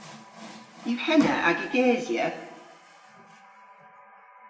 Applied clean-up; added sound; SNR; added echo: none; Water tap, faucet; 16 dB; reverberation time 1.0 s.